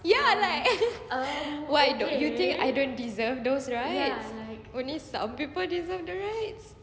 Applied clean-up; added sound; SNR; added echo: none; none; none; none.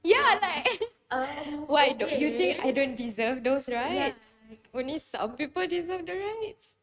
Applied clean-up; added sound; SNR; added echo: neural mask model RNNoise.